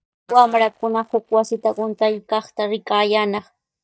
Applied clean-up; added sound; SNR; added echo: neural mask model DeepFilterNet 3.